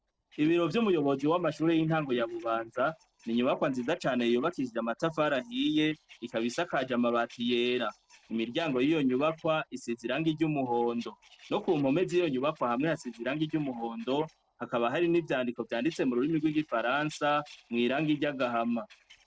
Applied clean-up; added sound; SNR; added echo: neural separator model SepFormer DNS4.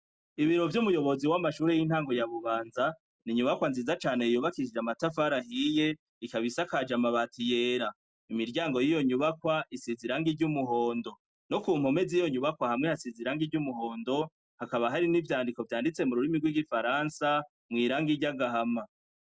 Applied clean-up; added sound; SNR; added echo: none; none; none; none.